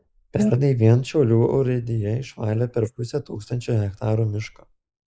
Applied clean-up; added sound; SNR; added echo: neural mask model Resemble Enhance denoiser.